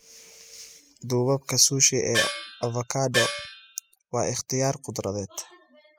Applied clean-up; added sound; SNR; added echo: classical method spectral subtraction.